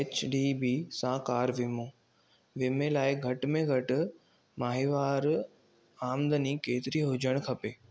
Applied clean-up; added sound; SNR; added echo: none; none; none; none.